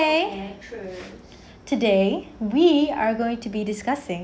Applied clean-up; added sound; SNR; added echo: none; none; none; none.